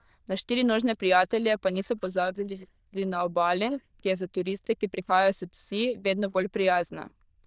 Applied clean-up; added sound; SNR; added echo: neural diffusion model UNIVERSE++.